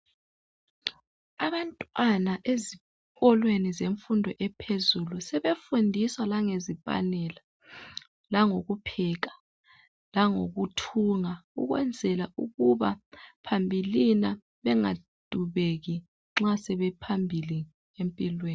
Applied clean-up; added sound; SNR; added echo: none; none; none; none.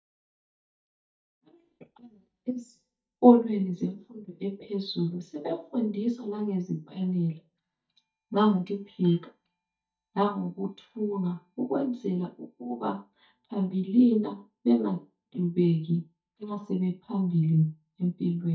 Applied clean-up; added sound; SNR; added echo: neural mask model DeepFilterNet 3.